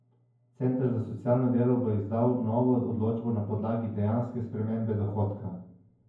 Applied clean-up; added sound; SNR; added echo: none; none; none; reverberation time 0.9 s.